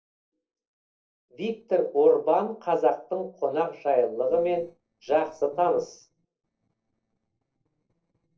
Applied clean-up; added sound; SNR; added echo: neural separator model SepFormer DNS4.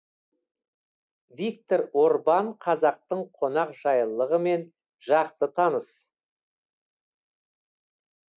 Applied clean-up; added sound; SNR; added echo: none; none; none; none.